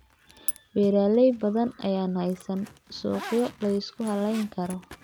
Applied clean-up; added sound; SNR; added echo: none; Zipper (clothing); 15 dB; none.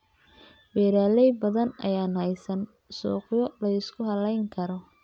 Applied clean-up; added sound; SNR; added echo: none; none; none; none.